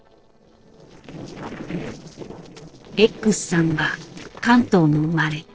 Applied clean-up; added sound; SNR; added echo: neural separator model SepFormer DNS4.